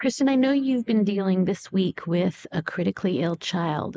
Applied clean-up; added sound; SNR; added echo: neural mask model Resemble Enhance denoiser.